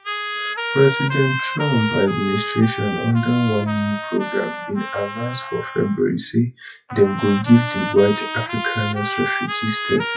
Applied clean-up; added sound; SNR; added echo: classical method WPE with log-MMSE.